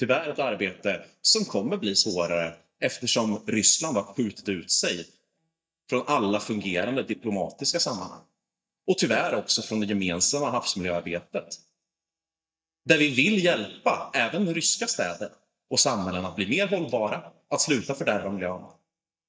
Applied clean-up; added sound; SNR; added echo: neural mask model DeepFilterNet 3.